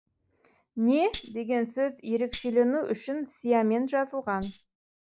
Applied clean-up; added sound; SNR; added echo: neural mask model Resemble Enhance denoiser.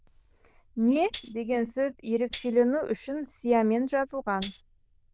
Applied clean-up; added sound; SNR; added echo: neural diffusion model UNIVERSE++.